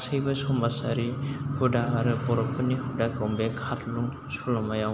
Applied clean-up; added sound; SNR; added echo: none; none; none; none.